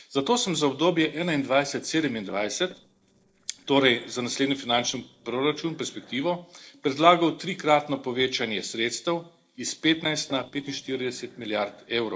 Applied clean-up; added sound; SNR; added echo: neural separator model SepFormer DNS4.